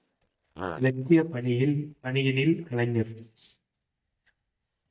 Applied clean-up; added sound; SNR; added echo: neural mask model DeepFilterNet 3.